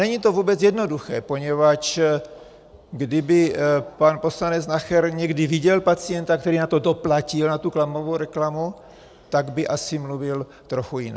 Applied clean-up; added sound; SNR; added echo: none; none; none; none.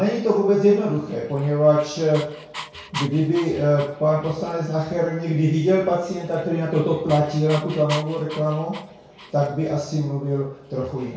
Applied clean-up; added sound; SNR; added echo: none; Dog; 19 dB; reverberation time 0.6 s.